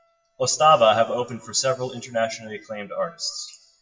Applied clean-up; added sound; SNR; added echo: classical method WPE with log-MMSE.